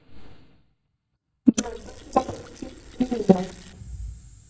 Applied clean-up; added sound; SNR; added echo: neural mask model DeepFilterNet 3.